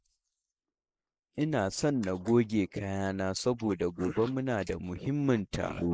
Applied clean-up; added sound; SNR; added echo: neural mask model Resemble Enhance denoiser.